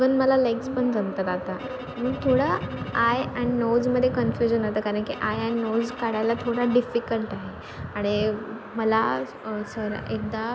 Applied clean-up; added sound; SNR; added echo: none; Bowed string instrument; 18 dB; none.